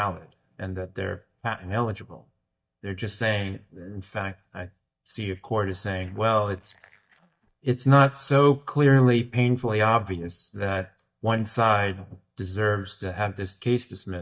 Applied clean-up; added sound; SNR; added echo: neural mask model DeepFilterNet 3.